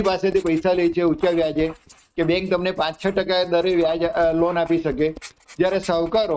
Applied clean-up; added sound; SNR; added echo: neural mask model RNNoise.